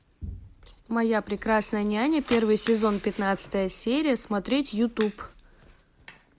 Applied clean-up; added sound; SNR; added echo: none; Typewriter + Crack; 18 dB; none.